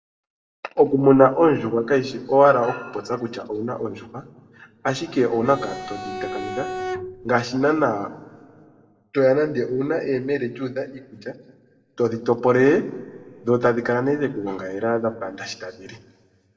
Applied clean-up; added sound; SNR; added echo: none; Bowed string instrument; 9 dB; reverberation time 1.1 s.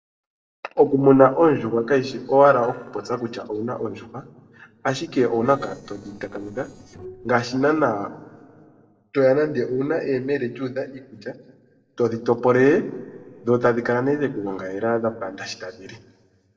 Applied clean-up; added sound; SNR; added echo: neural separator model SepFormer DNS4.